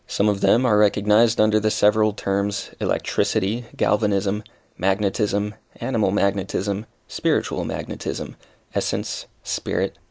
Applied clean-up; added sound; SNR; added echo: neural mask model Resemble Enhance denoiser.